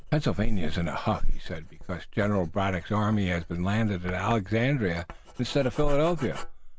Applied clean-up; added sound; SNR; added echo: none; Writing; 14 dB; none.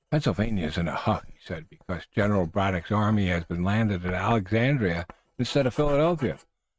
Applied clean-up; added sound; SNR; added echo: neural mask model RNNoise.